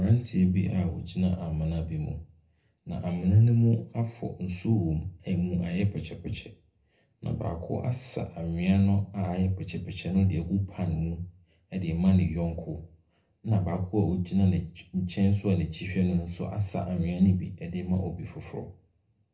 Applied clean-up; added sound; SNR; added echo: none; none; none; reverberation time 0.3 s.